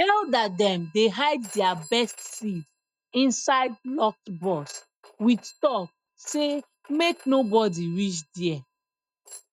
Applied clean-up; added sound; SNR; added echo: neural mask model RNNoise.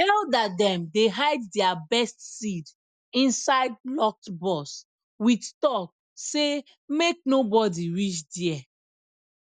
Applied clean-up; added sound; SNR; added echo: none; none; none; none.